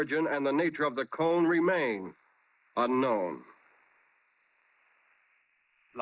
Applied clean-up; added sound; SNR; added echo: neural mask model Resemble Enhance denoiser.